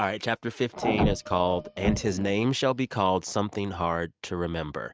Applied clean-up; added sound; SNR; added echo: neural mask model RNNoise.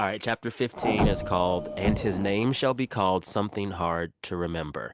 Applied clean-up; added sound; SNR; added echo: none; Printer; 2 dB; none.